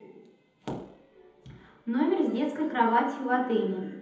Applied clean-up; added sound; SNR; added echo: none; none; none; reverberation time 1.0 s.